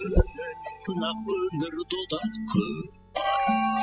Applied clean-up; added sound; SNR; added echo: classical method spectral subtraction.